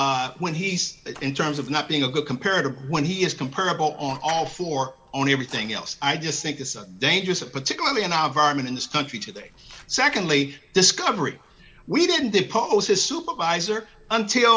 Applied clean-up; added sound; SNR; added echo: none; none; none; none.